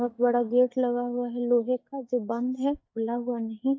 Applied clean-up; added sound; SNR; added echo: neural mask model DeepFilterNet 3.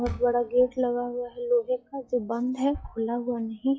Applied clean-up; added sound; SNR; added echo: classical method log-MMSE.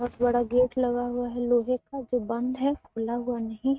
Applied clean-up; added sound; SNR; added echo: neural mask model RNNoise.